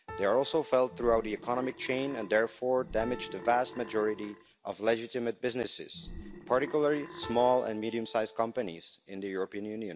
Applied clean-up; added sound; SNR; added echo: none; Piano + Burping, eructation; 14 dB; none.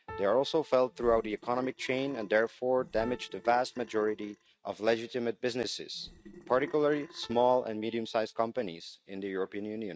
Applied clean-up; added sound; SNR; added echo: neural mask model RNNoise.